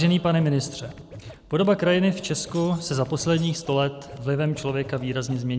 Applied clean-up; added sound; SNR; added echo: none; Scratching (performance technique) + Shatter; 20 dB; none.